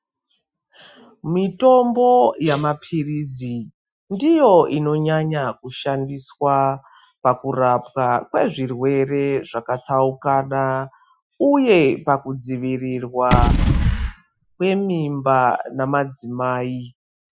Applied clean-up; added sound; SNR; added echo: classical method Wiener filter.